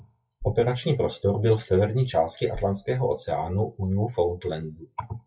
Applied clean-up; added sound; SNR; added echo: classical method WPE with log-MMSE.